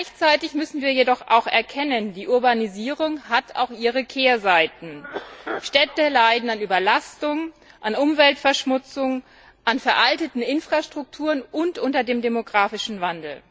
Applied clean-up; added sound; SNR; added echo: none; none; none; none.